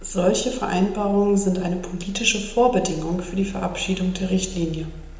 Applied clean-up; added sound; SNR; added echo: none; Motor vehicle (road); 15 dB; reverberation time 0.8 s.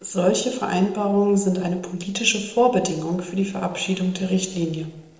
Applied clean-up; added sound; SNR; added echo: neural separator model SepFormer DNS4.